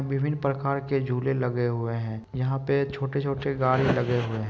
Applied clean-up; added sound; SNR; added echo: none; none; none; none.